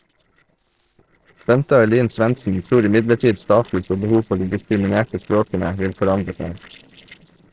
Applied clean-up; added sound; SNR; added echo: neural separator model SepFormer DNS4.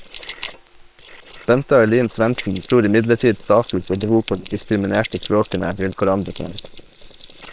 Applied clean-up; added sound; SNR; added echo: neural separator model SepFormer WHAM!.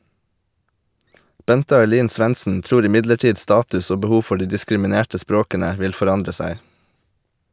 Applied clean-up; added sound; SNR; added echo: none; none; none; none.